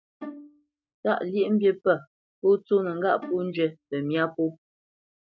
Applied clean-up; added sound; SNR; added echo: neural mask model RNNoise.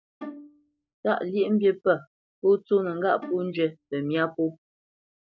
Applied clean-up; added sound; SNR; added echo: none; Bowed string instrument; 16 dB; none.